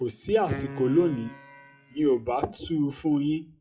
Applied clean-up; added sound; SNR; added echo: classical method WPE with log-MMSE.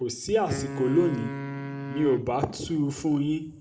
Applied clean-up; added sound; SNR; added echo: none; Wind instrument, woodwind instrument; 9 dB; reverberation time 1.0 s.